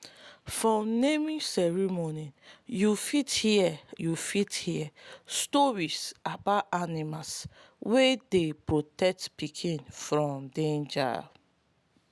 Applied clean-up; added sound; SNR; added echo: none; none; none; none.